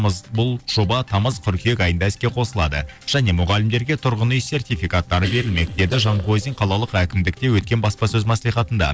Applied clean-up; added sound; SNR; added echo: neural separator model SepFormer DNS4.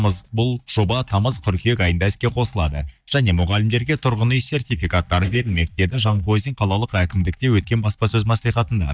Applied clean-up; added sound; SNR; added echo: neural mask model DeepFilterNet 3.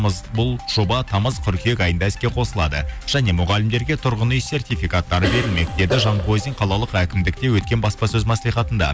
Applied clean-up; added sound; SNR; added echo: none; Cough; 8 dB; none.